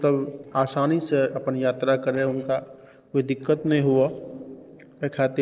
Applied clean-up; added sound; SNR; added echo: neural separator model SepFormer DNS4.